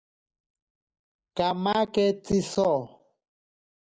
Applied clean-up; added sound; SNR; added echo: neural mask model Resemble Enhance denoiser.